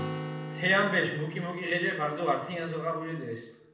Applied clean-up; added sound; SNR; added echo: none; Acoustic guitar; 11 dB; reverberation time 0.8 s.